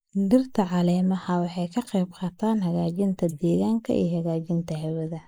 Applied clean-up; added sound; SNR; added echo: neural mask model Resemble Enhance denoiser.